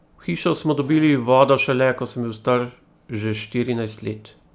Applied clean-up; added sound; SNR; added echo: none; none; none; none.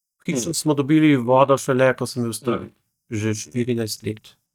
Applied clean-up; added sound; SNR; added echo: neural mask model DeepFilterNet 3.